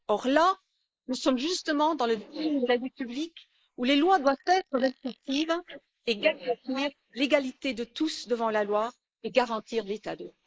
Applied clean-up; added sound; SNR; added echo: neural mask model Resemble Enhance denoiser.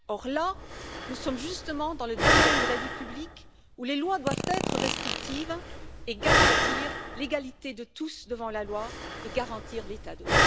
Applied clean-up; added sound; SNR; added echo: none; Fart + Breathing; -4 dB; none.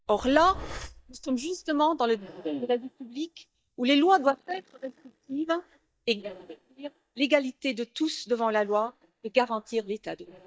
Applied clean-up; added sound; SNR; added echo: neural mask model DeepFilterNet 3.